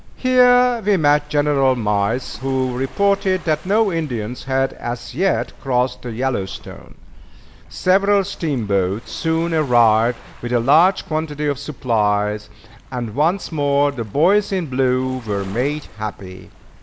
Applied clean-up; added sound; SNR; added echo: none; Waves, surf; 20 dB; none.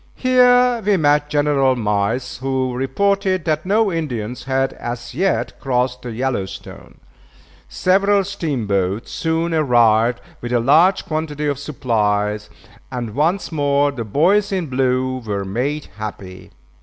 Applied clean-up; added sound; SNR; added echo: none; none; none; none.